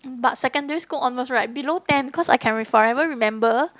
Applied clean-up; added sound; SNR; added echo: none; none; none; none.